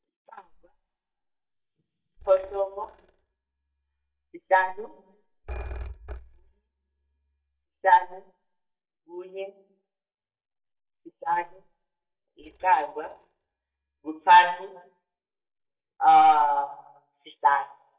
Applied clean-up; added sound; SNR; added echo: neural mask model DeepFilterNet 3.